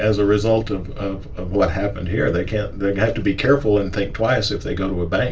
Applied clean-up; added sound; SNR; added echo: none; Thunderstorm; 12 dB; reverberation time 0.2 s.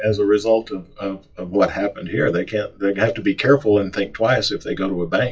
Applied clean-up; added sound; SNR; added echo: classical method WPE with log-MMSE.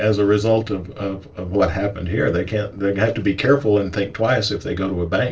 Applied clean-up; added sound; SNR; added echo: neural separator model SepFormer DNS4.